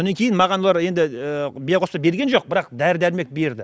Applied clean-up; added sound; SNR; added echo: none; none; none; none.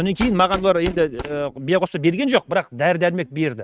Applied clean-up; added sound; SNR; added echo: neural mask model RNNoise.